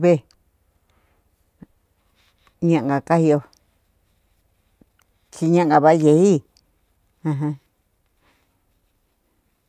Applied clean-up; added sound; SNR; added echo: none; none; none; none.